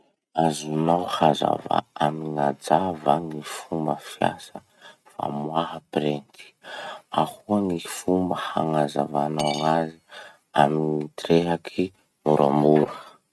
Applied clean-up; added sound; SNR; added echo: neural mask model RNNoise.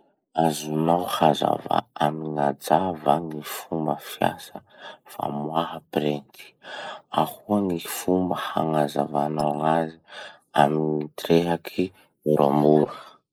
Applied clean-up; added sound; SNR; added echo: neural mask model Resemble Enhance denoiser.